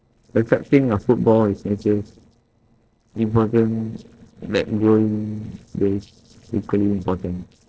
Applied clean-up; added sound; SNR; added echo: neural separator model SepFormer DNS4.